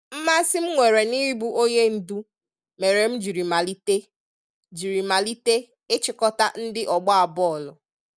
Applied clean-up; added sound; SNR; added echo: none; none; none; none.